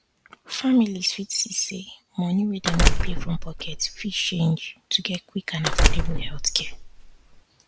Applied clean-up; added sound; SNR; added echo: none; Door; -5 dB; none.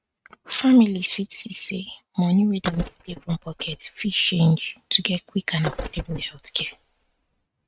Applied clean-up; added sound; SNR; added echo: neural mask model RNNoise.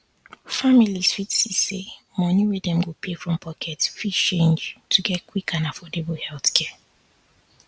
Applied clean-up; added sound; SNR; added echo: none; none; none; none.